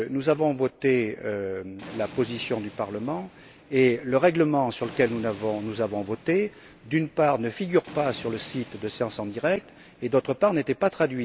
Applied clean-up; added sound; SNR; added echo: none; Thunder; 20 dB; none.